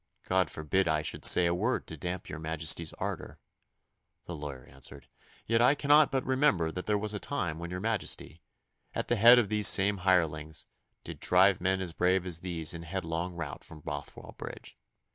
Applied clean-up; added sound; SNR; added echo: none; none; none; none.